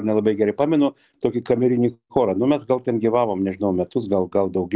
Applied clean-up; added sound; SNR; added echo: none; none; none; none.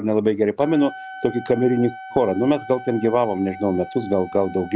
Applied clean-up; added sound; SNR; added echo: none; Wind instrument, woodwind instrument; 16 dB; none.